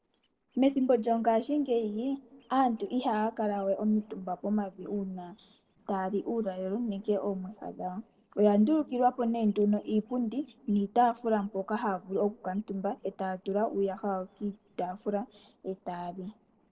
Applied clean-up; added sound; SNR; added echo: neural separator model SepFormer DNS4.